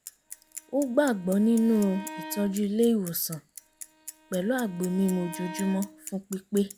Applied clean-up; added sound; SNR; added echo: none; Bicycle + Bowed string instrument; 15 dB; none.